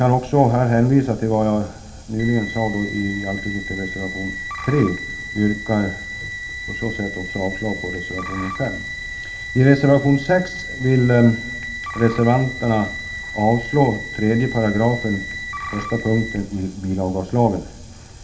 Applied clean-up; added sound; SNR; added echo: none; none; none; reverberation time 0.9 s.